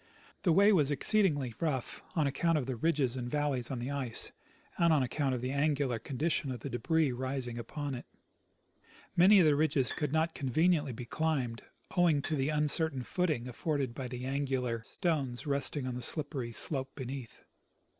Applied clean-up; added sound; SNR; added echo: none; Bowed string instrument; 19 dB; none.